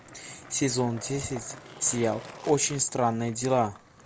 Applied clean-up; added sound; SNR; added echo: none; Skateboard; 17 dB; none.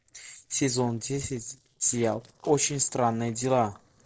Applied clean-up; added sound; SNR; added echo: neural separator model SepFormer DNS4.